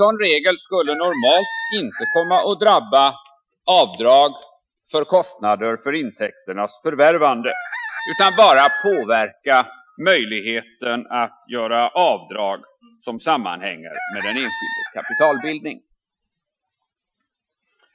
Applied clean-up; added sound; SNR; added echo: classical method Wiener filter.